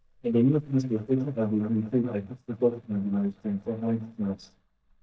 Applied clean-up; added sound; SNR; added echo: neural mask model DeepFilterNet 3.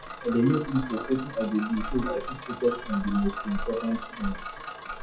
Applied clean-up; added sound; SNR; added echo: classical method WPE with log-MMSE.